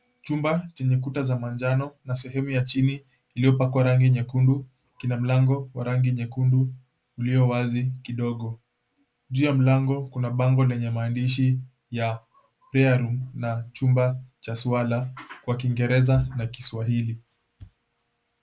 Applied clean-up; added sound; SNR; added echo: none; none; none; none.